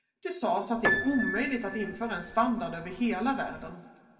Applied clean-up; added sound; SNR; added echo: none; Piano; 4 dB; reverberation time 1.4 s.